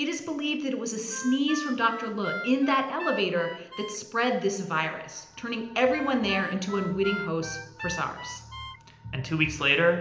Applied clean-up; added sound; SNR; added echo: none; Harmonica; 11 dB; reverberation time 0.8 s.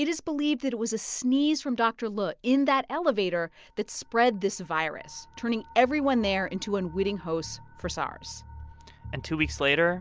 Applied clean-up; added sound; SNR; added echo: none; none; none; none.